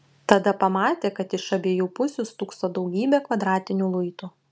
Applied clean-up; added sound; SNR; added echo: none; none; none; none.